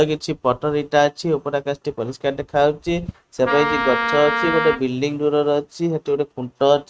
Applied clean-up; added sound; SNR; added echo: neural mask model RNNoise.